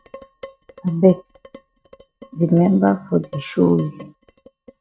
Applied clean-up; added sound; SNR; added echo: neural mask model RNNoise.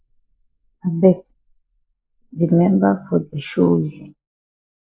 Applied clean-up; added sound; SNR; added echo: neural mask model Resemble Enhance denoiser.